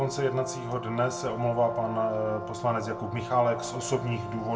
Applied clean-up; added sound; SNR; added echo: none; Brass instrument; 9 dB; reverberation time 0.2 s.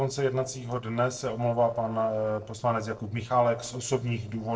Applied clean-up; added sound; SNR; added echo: neural separator model SepFormer DNS4.